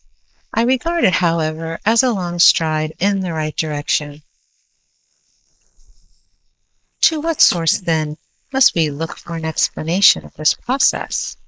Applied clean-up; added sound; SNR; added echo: neural mask model Resemble Enhance denoiser.